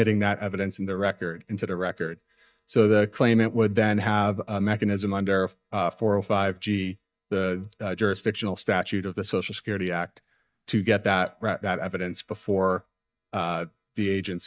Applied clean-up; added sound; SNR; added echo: neural mask model DeepFilterNet 3.